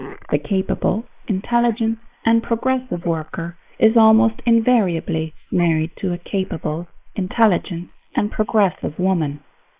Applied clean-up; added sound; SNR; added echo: neural mask model Resemble Enhance denoiser.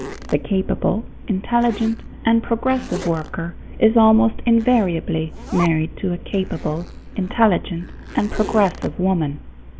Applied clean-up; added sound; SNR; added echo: none; Zipper (clothing); 18 dB; none.